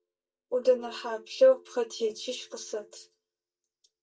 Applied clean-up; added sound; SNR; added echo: neural mask model DeepFilterNet 3.